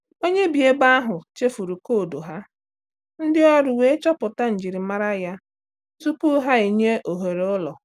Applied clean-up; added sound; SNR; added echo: none; none; none; none.